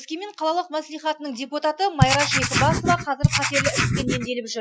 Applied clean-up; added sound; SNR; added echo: classical method Wiener filter.